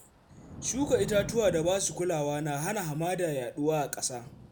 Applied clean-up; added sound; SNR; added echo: none; Thunder / Rain; 14 dB; none.